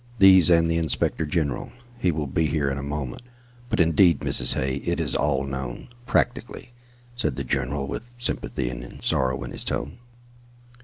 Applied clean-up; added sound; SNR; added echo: none; none; none; none.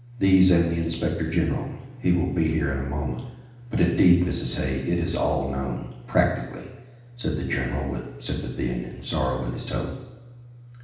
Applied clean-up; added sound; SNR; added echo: none; none; none; reverberation time 0.9 s.